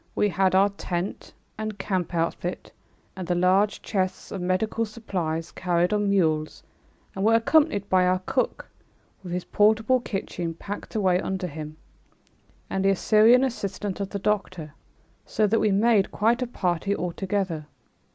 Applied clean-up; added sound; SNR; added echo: none; none; none; none.